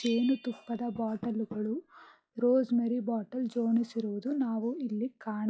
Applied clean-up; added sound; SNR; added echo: classical method log-MMSE.